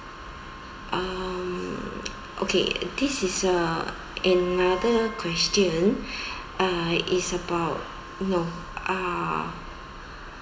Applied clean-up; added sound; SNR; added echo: none; Wind instrument, woodwind instrument; 18 dB; reverberation time 0.7 s.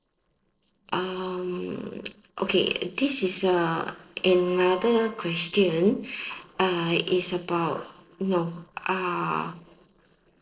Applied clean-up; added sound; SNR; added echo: neural separator model SepFormer DNS4.